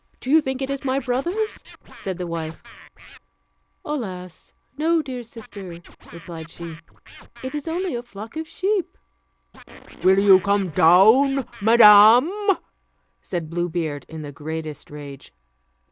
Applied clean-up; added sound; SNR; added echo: none; Fart + Scratching (performance technique); 19 dB; none.